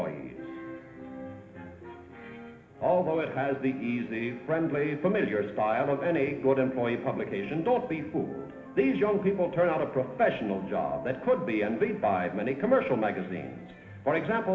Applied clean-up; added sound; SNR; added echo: none; none; none; reverberation time 1.1 s.